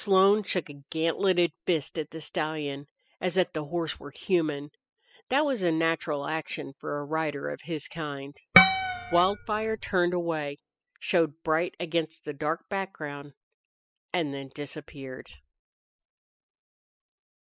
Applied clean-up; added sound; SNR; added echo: classical method spectral subtraction.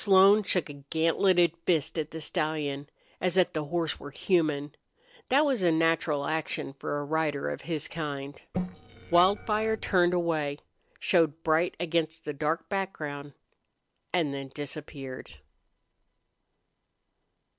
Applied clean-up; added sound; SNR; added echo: neural separator model SepFormer DNS4.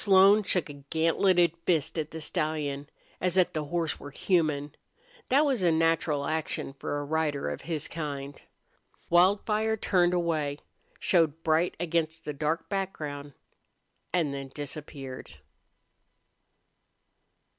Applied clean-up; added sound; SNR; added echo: none; none; none; none.